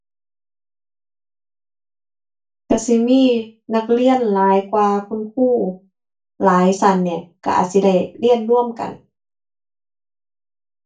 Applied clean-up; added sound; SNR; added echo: none; none; none; reverberation time 0.2 s.